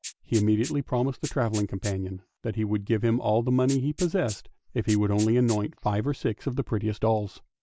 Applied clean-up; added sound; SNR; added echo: neural mask model Resemble Enhance denoiser.